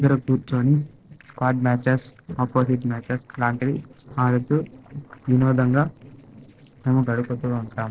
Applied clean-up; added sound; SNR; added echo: neural separator model SepFormer DNS4.